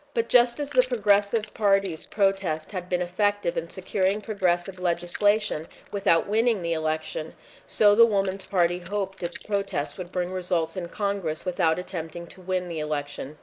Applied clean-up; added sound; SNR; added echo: neural mask model Resemble Enhance denoiser.